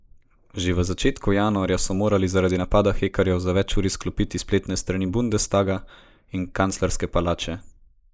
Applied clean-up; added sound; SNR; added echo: neural mask model Resemble Enhance denoiser.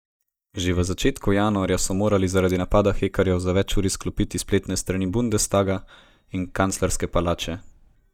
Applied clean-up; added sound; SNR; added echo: neural mask model DeepFilterNet 3.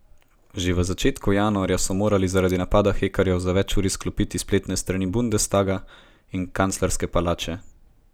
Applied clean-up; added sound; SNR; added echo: none; none; none; none.